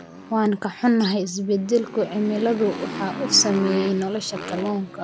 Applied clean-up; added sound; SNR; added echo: none; Motorcycle; 11 dB; none.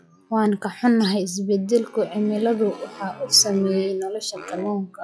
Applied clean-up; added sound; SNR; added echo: classical method log-MMSE.